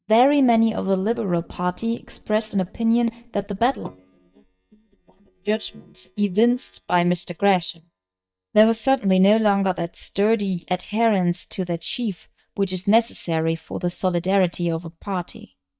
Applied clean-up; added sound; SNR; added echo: neural mask model DeepFilterNet 3.